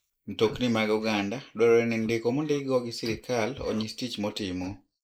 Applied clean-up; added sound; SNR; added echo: neural mask model Resemble Enhance denoiser.